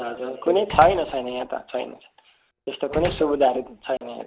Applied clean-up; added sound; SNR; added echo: none; Slam; 15 dB; none.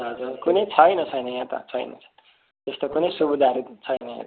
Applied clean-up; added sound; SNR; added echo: none; none; none; none.